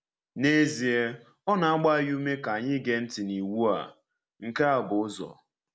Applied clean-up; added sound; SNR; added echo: none; none; none; none.